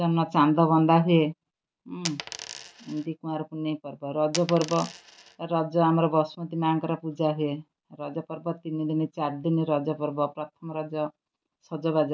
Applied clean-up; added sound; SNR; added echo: none; Coin (dropping); 12 dB; none.